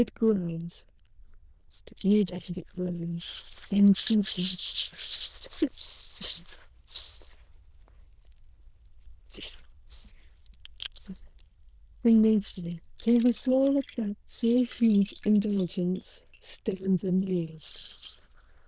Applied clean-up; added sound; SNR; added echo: neural diffusion model UNIVERSE++.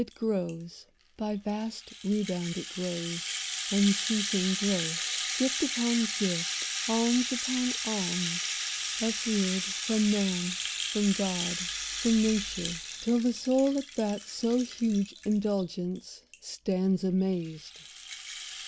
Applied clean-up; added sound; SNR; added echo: none; Rattle (instrument); 5 dB; none.